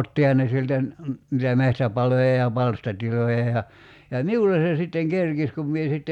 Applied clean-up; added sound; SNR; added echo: none; none; none; none.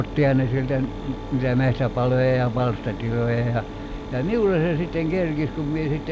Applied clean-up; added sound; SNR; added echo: none; Mechanisms; 10 dB; none.